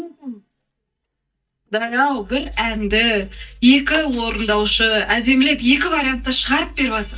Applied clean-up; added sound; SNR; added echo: neural mask model DeepFilterNet 3.